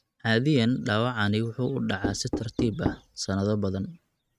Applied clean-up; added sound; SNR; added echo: neural mask model RNNoise.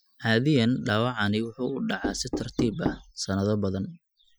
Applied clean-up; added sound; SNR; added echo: classical method Wiener filter.